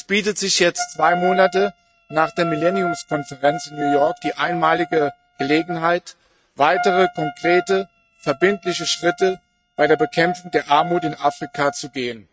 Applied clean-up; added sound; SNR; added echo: neural mask model RNNoise.